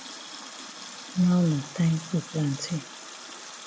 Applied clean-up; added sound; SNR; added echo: none; Water tap, faucet; 13 dB; none.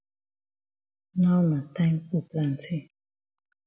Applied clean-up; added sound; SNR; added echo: none; none; none; none.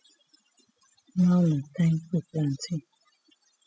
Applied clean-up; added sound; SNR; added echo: classical method spectral subtraction.